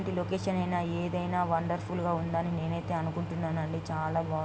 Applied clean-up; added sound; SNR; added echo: none; none; none; none.